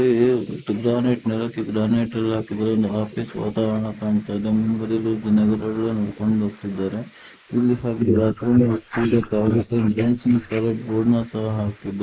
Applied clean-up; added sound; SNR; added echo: neural mask model Resemble Enhance denoiser.